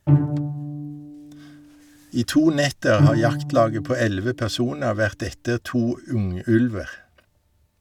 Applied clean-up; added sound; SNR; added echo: none; Bowed string instrument; 3 dB; none.